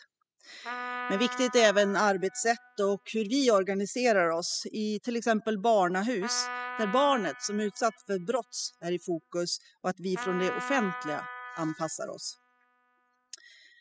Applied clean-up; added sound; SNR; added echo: classical method spectral subtraction.